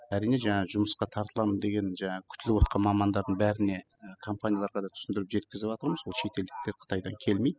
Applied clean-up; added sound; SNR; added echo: classical method spectral subtraction.